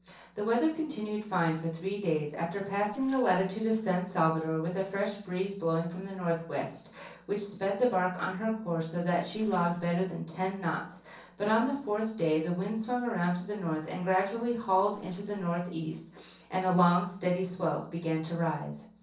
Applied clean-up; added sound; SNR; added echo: neural separator model SepFormer DNS4.